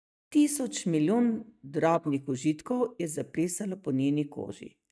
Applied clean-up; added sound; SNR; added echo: neural mask model DeepFilterNet 3.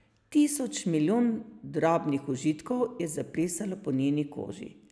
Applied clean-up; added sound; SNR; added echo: none; none; none; none.